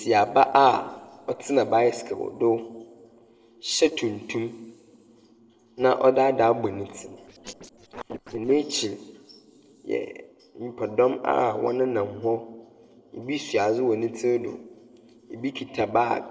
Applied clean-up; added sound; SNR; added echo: neural separator model SepFormer DNS4.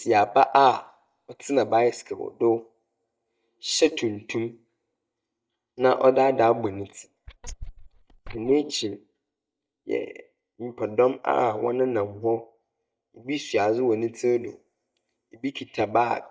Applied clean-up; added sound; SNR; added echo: neural mask model DeepFilterNet 3.